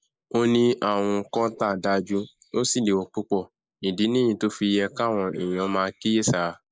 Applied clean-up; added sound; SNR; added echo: neural mask model Resemble Enhance denoiser.